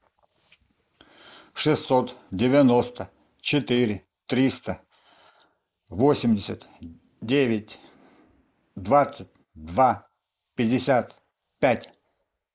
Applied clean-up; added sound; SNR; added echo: neural mask model Resemble Enhance denoiser.